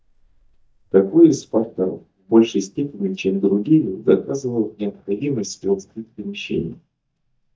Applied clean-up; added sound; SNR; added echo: neural mask model DeepFilterNet 3.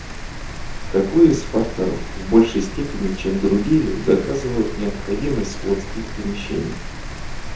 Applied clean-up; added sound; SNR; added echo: none; Rain; 8 dB; reverberation time 0.5 s.